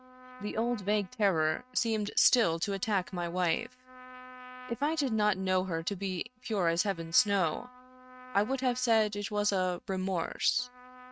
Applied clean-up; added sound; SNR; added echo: neural mask model RNNoise.